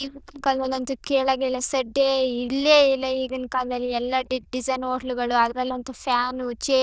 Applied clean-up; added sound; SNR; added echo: neural diffusion model UNIVERSE++.